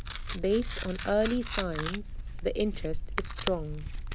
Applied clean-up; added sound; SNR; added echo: none; Tearing; 3 dB; none.